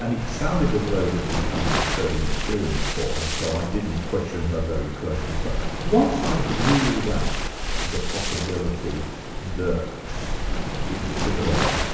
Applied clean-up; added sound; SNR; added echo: none; Waves, surf; -1 dB; reverberation time 1.0 s.